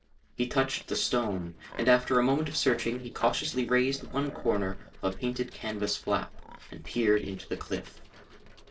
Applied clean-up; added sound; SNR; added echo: neural separator model SepFormer DNS4.